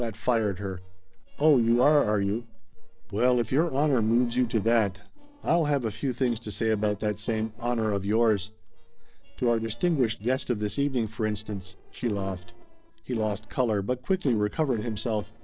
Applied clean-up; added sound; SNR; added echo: neural separator model SepFormer DNS4.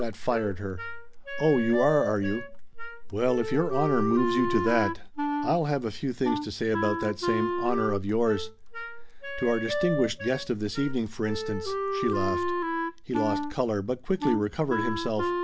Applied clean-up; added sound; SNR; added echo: none; Wind instrument, woodwind instrument; 4 dB; none.